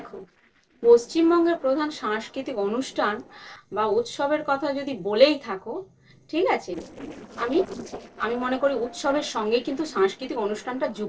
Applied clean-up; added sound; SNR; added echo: neural separator model SepFormer DNS4.